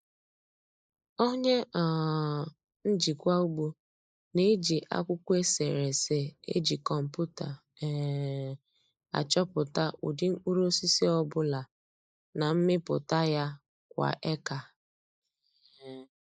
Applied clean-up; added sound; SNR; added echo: neural mask model Resemble Enhance denoiser.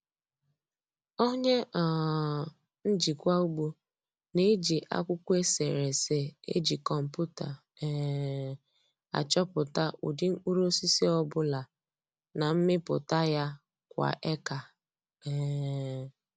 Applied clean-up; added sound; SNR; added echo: none; none; none; none.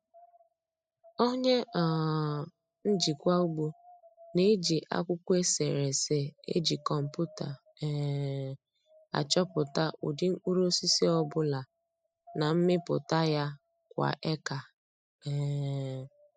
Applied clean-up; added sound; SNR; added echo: classical method spectral subtraction.